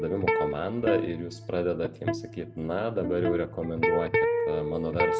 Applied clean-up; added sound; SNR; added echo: none; Electric guitar; -1 dB; none.